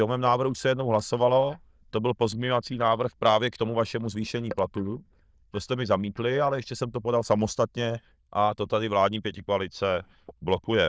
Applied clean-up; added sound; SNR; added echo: neural diffusion model UNIVERSE++.